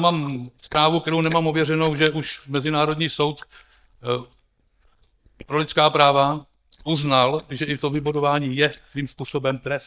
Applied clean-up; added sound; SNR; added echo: neural mask model DeepFilterNet 3.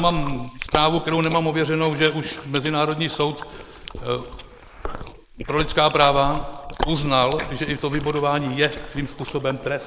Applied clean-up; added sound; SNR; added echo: neural mask model Resemble Enhance denoiser.